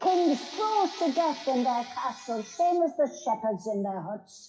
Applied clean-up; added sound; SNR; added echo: classical method WPE with log-MMSE.